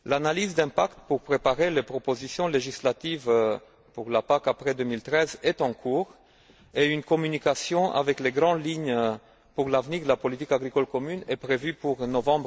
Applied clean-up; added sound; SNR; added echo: none; none; none; none.